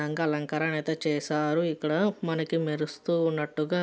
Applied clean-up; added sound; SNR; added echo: none; none; none; none.